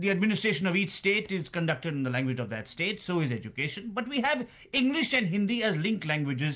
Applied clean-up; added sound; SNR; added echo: none; none; none; none.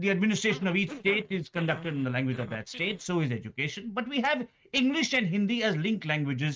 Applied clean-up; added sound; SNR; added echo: neural mask model RNNoise.